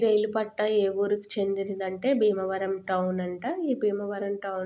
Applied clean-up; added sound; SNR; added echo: none; none; none; none.